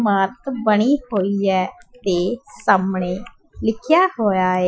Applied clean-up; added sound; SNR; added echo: classical method Wiener filter.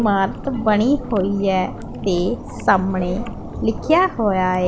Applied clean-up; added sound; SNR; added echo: none; Chewing, mastication; 15 dB; none.